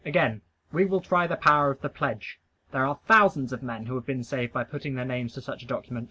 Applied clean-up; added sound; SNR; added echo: none; none; none; none.